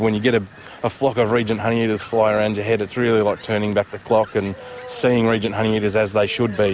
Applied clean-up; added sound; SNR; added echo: none; none; none; none.